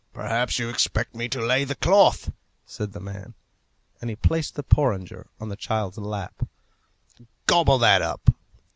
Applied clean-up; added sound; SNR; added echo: none; none; none; none.